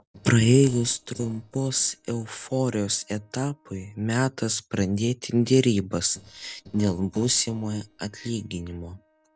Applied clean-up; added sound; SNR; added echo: neural separator model SepFormer DNS4.